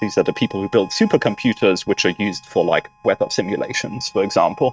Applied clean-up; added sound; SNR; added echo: neural mask model RNNoise.